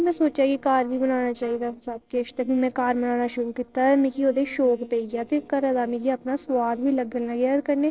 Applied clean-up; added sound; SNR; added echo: neural separator model SepFormer DNS4.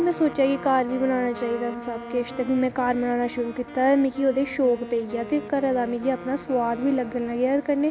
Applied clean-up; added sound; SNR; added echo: none; Wind instrument, woodwind instrument + Trumpet; 14 dB; none.